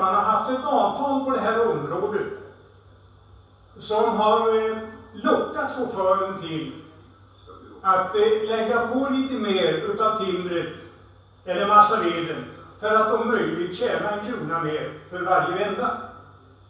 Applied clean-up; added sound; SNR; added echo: none; none; none; reverberation time 0.7 s.